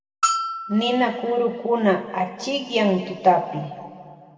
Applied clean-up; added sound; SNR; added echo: none; Bell; 6 dB; reverberation time 2.0 s.